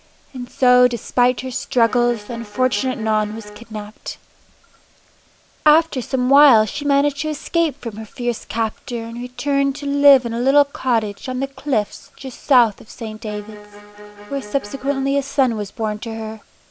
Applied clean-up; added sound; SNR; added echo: none; Bowed string instrument; 17 dB; none.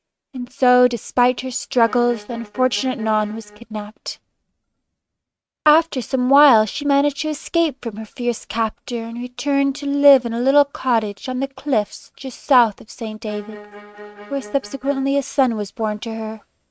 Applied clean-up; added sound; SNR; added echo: neural mask model RNNoise.